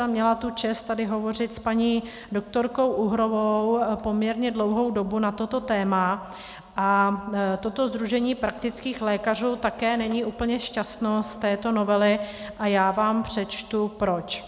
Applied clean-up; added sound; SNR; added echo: none; none; none; none.